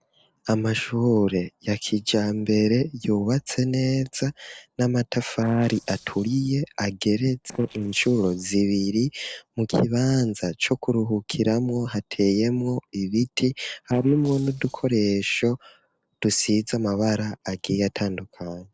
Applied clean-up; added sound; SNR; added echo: neural separator model SepFormer DNS4.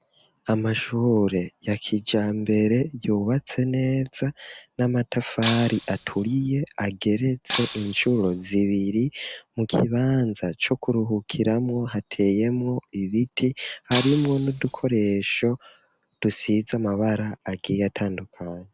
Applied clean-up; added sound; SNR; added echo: none; Shatter; 4 dB; none.